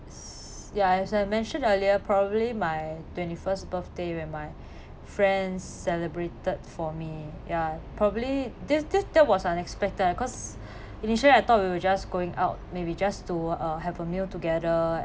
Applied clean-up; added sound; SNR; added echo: none; none; none; none.